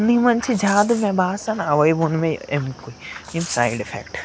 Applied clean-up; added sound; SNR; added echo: none; Rattle; 17 dB; none.